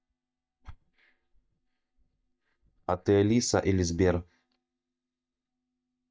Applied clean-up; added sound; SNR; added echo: neural mask model DeepFilterNet 3.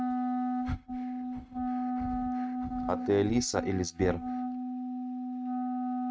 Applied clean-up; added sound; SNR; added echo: neural mask model RNNoise.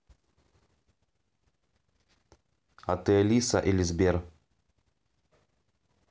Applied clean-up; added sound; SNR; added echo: none; none; none; none.